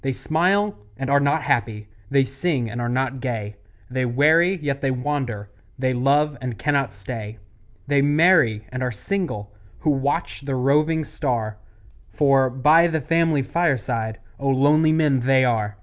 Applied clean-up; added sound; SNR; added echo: none; none; none; none.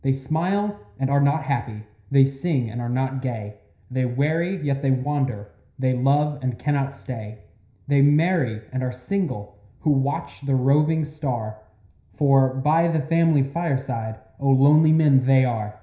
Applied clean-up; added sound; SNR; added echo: none; none; none; reverberation time 0.5 s.